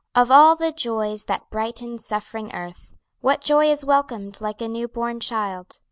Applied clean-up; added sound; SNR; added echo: none; none; none; none.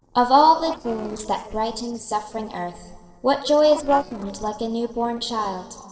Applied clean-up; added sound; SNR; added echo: neural separator model SepFormer DNS4.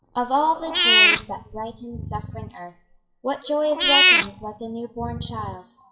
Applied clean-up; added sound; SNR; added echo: classical method WPE with log-MMSE.